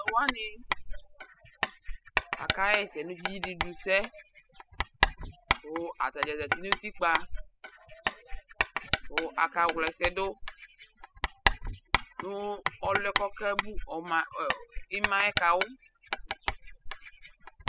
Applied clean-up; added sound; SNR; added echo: classical method spectral subtraction.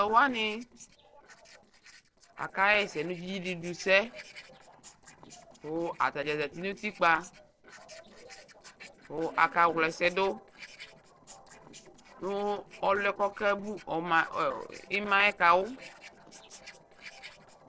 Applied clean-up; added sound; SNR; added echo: neural separator model SepFormer DNS4.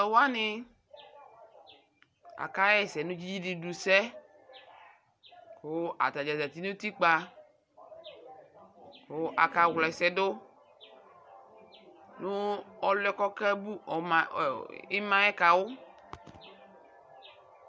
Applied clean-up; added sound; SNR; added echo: none; none; none; none.